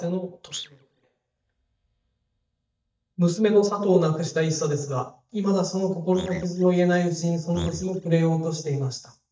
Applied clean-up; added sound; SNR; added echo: neural mask model DeepFilterNet 3.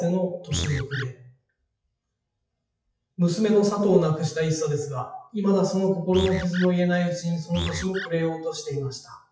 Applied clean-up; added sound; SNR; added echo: classical method WPE with log-MMSE.